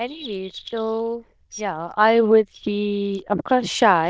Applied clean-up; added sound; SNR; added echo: neural diffusion model UNIVERSE++.